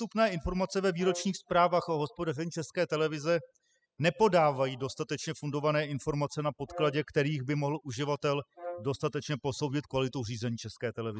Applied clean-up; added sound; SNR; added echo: classical method spectral subtraction.